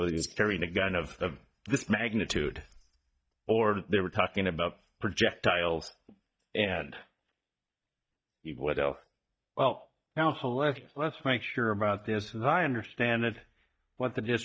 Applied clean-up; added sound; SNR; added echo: neural mask model DeepFilterNet 3.